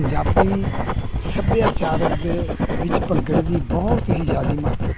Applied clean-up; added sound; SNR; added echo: none; Writing; -4 dB; none.